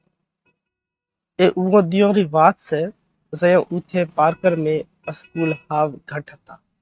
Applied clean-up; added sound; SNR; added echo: neural mask model RNNoise.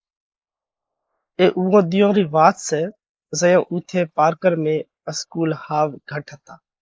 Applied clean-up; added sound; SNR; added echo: neural mask model Resemble Enhance denoiser.